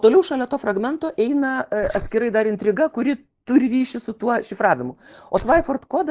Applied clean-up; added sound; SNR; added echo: neural mask model Resemble Enhance denoiser.